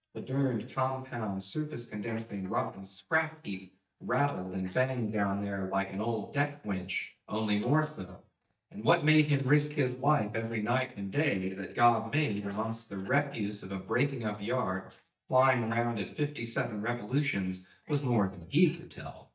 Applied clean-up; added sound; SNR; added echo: neural mask model DeepFilterNet 3.